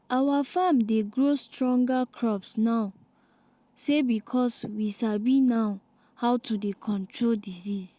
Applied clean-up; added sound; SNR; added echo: none; none; none; none.